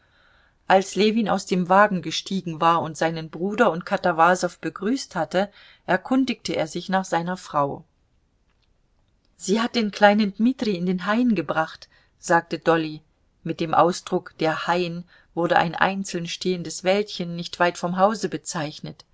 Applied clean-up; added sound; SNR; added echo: none; none; none; none.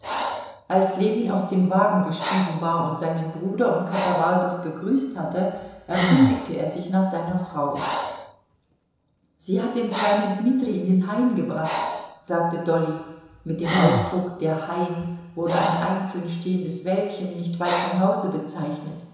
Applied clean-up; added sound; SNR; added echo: none; Breathing; 7 dB; reverberation time 1.0 s.